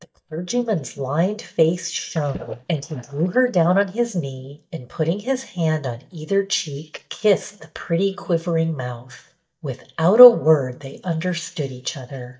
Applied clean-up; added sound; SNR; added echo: neural mask model DeepFilterNet 3.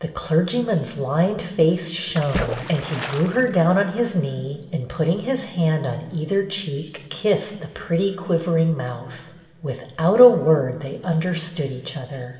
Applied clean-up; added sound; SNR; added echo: none; Splash, splatter; 9 dB; reverberation time 2.5 s.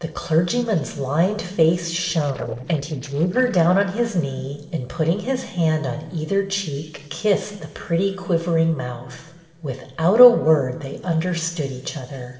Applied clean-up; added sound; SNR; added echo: neural separator model SepFormer DNS4.